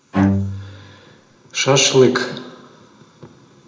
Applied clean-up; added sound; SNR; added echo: none; Bowed string instrument; 2 dB; reverberation time 0.6 s.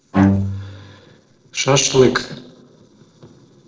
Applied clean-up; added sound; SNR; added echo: neural separator model SepFormer DNS4.